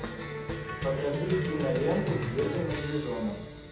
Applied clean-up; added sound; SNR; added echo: none; Cheering; 2 dB; reverberation time 0.7 s.